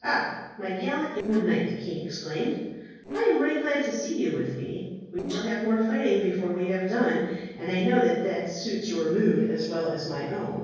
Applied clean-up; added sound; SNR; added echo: neural separator model SepFormer DNS4.